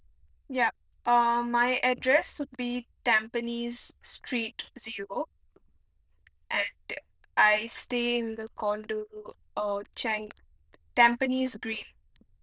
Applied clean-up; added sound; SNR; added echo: neural diffusion model UNIVERSE++.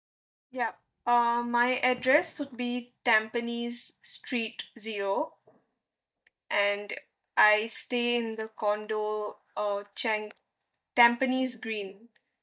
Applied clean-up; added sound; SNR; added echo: neural mask model DeepFilterNet 3.